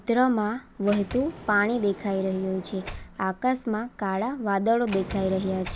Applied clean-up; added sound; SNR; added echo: none; Sliding door; 15 dB; none.